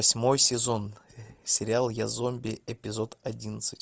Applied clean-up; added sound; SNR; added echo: none; none; none; none.